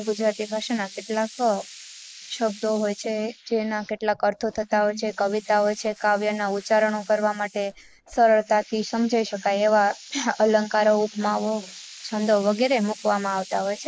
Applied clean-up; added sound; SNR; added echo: neural mask model Resemble Enhance denoiser.